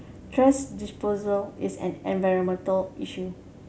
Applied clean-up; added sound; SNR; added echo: none; none; none; none.